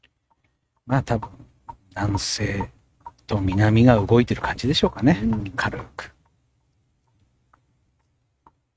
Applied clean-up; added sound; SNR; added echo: neural mask model RNNoise.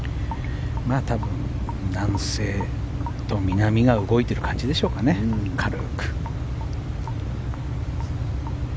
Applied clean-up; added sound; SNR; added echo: none; Raindrop / Drip; 20 dB; none.